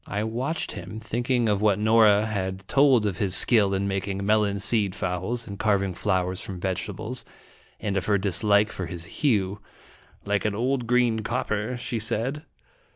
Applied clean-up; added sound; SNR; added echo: none; none; none; none.